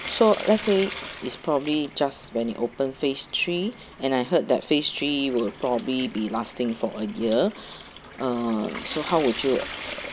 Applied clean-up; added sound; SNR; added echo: none; Trickle, dribble / Sink (filling or washing) / Water tap, faucet; 13 dB; none.